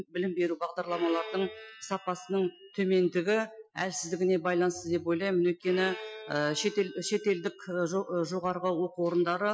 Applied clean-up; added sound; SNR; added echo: classical method Wiener filter.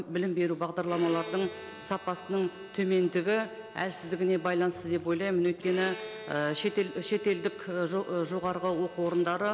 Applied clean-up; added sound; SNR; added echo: none; Bowed string instrument; 17 dB; none.